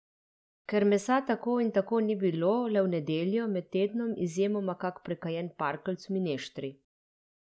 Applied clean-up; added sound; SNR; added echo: none; none; none; none.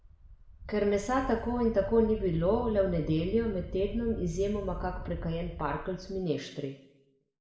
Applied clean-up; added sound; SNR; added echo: none; Wind; 10 dB; reverberation time 0.7 s.